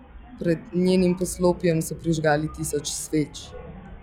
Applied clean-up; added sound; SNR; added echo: classical method log-MMSE.